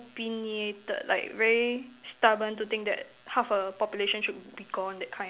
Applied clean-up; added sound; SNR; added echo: none; none; none; none.